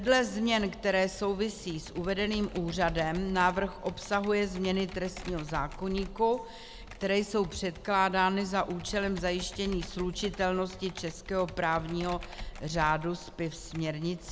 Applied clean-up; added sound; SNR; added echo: none; Computer keyboard; 14 dB; none.